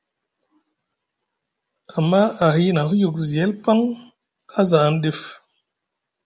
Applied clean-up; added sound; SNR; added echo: none; none; none; none.